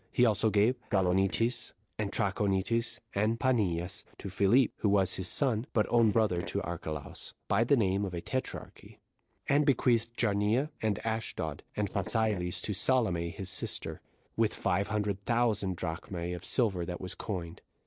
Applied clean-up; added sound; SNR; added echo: neural separator model SepFormer DNS4.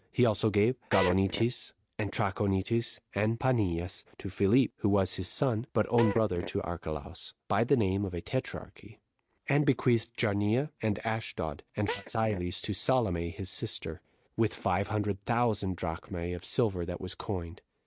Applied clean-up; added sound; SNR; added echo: neural mask model RNNoise.